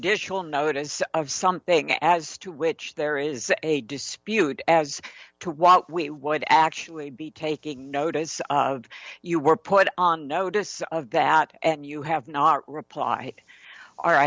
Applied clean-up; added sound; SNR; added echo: none; none; none; none.